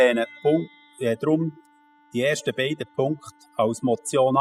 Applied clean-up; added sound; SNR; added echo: classical method spectral subtraction.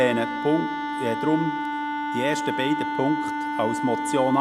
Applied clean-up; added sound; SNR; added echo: none; Wind instrument, woodwind instrument; 2 dB; none.